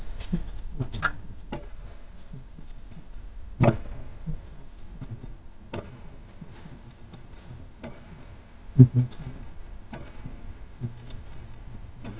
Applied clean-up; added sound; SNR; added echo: neural mask model DeepFilterNet 3.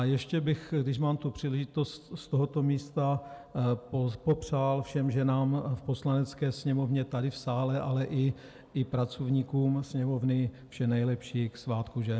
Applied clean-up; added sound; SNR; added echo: none; none; none; none.